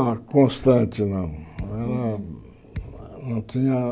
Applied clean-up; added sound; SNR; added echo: none; Thump, thud; 16 dB; none.